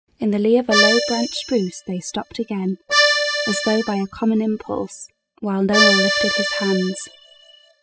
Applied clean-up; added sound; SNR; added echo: classical method spectral subtraction.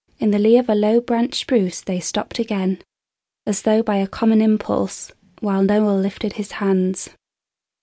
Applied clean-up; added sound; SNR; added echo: none; none; none; none.